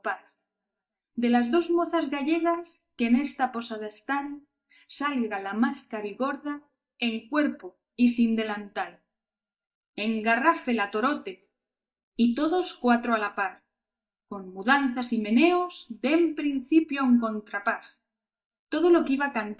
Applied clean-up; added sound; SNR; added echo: neural mask model DeepFilterNet 3.